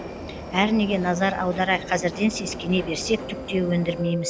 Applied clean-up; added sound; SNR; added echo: none; Subway, metro, underground; 10 dB; none.